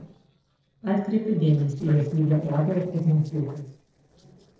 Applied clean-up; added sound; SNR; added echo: neural separator model SepFormer DNS4.